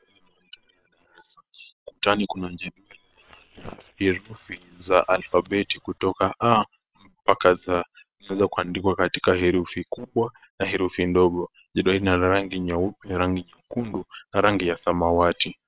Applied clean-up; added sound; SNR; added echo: neural separator model SepFormer WHAM!.